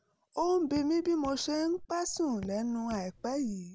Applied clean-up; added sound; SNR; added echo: none; Raindrop / Drip; 19 dB; none.